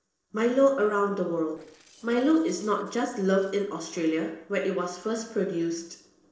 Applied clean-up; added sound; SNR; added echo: neural separator model SepFormer DNS4.